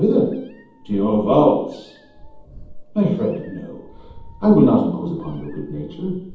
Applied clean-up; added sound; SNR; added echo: none; Meow; 19 dB; reverberation time 0.8 s.